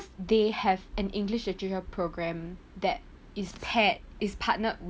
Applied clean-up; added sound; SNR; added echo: none; none; none; none.